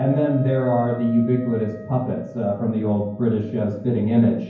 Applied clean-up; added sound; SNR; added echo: none; Wind instrument, woodwind instrument; 16 dB; reverberation time 0.9 s.